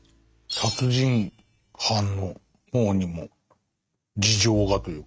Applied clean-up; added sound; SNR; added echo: neural mask model RNNoise.